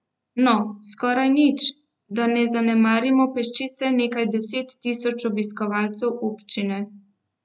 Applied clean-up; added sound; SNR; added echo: none; none; none; none.